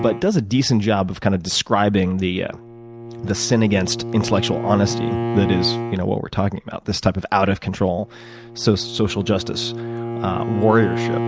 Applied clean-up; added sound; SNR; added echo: none; Bowed string instrument; 8 dB; none.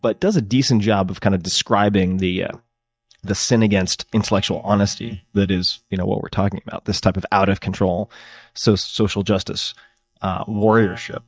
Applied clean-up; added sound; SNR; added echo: neural mask model DeepFilterNet 3.